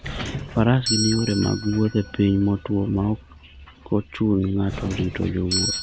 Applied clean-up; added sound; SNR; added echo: none; Doorbell; 9 dB; none.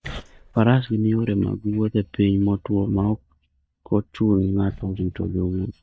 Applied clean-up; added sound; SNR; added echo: neural mask model DeepFilterNet 3.